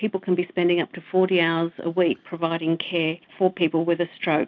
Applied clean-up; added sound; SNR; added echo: none; none; none; none.